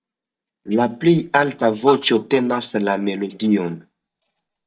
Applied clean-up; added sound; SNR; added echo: neural mask model DeepFilterNet 3.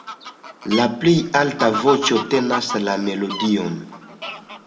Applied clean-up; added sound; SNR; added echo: none; Fowl; 10 dB; reverberation time 1.0 s.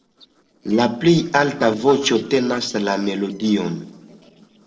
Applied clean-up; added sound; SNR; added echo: neural separator model SepFormer DNS4.